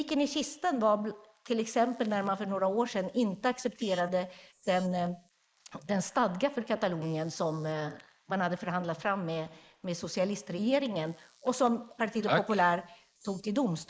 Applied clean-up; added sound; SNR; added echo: neural mask model Resemble Enhance denoiser.